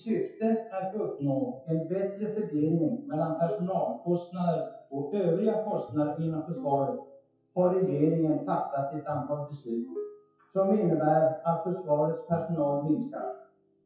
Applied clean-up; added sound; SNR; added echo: classical method WPE with log-MMSE.